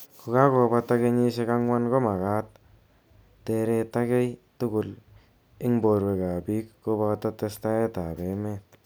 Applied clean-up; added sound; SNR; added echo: none; none; none; none.